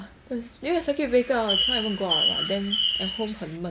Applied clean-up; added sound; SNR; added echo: none; Bird; -2 dB; none.